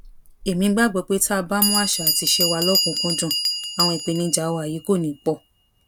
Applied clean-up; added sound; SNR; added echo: none; Bell; 3 dB; none.